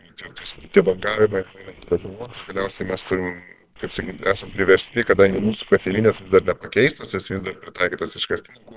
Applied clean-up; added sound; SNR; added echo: neural separator model SepFormer WHAM!.